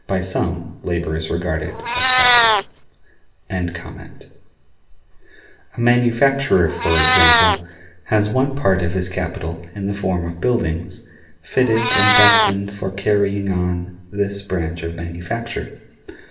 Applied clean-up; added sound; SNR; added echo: none; Meow; 2 dB; reverberation time 0.8 s.